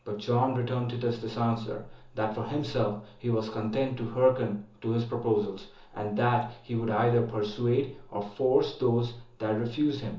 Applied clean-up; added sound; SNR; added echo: none; none; none; reverberation time 0.8 s.